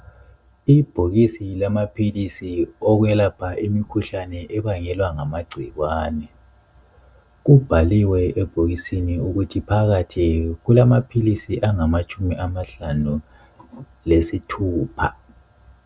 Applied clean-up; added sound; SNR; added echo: none; none; none; none.